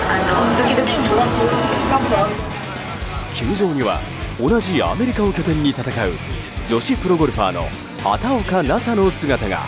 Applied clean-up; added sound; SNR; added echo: none; none; none; none.